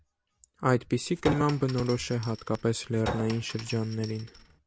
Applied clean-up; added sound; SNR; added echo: none; Chink, clink; 11 dB; none.